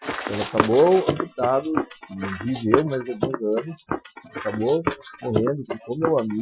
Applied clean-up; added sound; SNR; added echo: classical method Wiener filter.